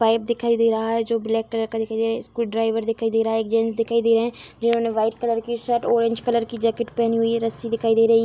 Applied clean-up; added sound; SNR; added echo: none; none; none; none.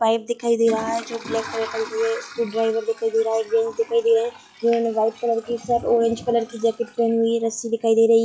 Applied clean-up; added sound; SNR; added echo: classical method log-MMSE.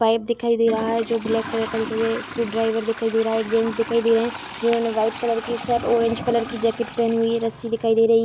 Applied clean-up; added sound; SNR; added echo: none; Trickle, dribble / Toilet flush; 12 dB; none.